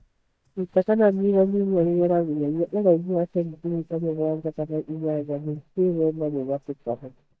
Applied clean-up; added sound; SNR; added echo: neural mask model DeepFilterNet 3.